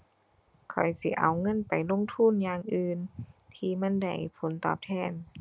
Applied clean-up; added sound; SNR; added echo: none; none; none; none.